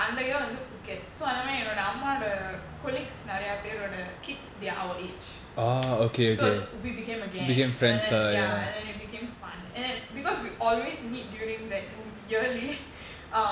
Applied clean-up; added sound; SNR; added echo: none; Car passing by; 20 dB; none.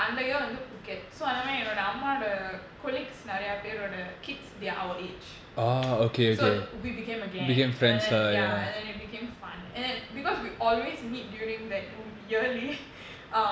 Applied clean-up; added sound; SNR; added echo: none; none; none; none.